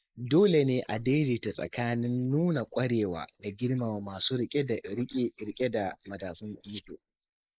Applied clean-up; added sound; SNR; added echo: neural mask model Resemble Enhance denoiser.